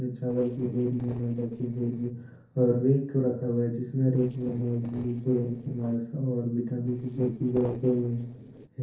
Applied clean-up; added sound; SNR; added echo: neural separator model SepFormer DNS4.